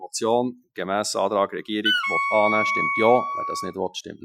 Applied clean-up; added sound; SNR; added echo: classical method Wiener filter.